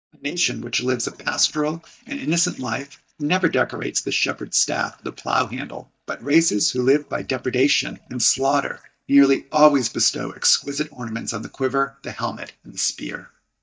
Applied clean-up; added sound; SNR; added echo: neural mask model DeepFilterNet 3.